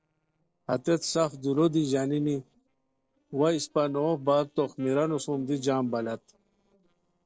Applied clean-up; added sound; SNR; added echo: neural separator model SepFormer DNS4.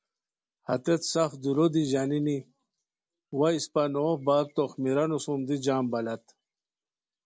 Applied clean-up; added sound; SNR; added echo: none; none; none; none.